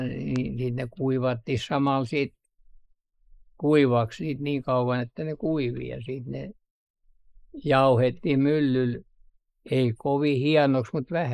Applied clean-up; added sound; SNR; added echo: neural mask model Resemble Enhance denoiser.